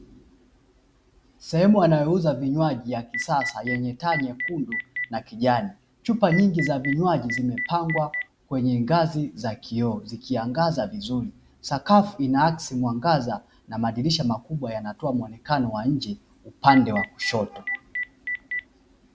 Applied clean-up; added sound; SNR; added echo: none; Telephone; 8 dB; none.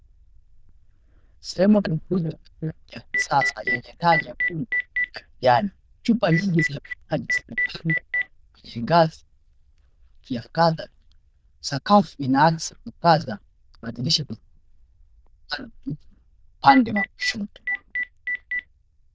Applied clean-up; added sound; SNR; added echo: neural diffusion model UNIVERSE++.